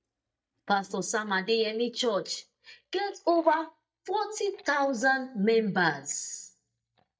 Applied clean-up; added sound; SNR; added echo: neural mask model DeepFilterNet 3.